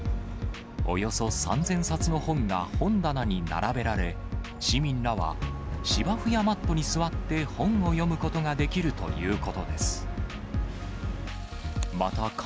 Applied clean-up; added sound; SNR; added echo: none; none; none; none.